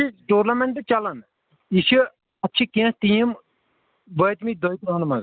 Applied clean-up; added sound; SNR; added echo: none; none; none; none.